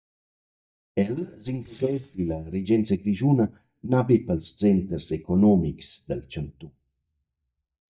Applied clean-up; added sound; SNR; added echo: neural mask model DeepFilterNet 3.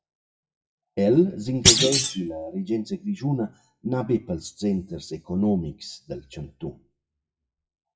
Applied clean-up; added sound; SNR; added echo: classical method WPE with log-MMSE.